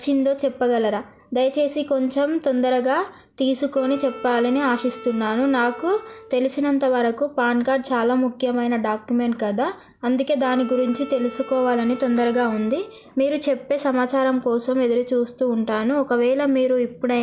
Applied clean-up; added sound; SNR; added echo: none; Wind instrument, woodwind instrument; 17 dB; none.